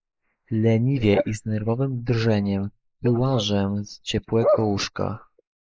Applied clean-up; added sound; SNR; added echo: neural mask model Resemble Enhance denoiser.